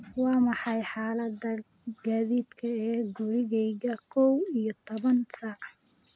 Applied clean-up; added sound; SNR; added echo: none; none; none; none.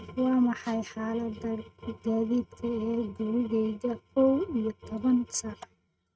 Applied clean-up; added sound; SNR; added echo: neural mask model RNNoise.